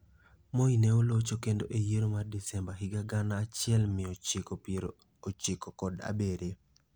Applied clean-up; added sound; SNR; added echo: none; none; none; none.